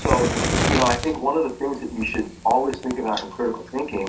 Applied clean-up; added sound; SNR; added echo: none; Fire; 3 dB; reverberation time 0.3 s.